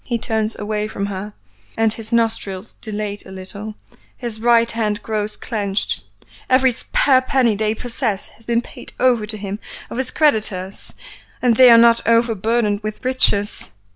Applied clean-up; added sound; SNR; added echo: none; none; none; none.